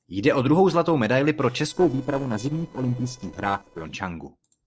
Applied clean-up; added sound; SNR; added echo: neural separator model SepFormer DNS4.